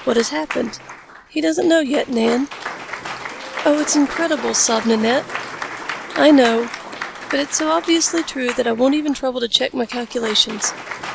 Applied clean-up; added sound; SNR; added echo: none; Applause / Cheering; 11 dB; none.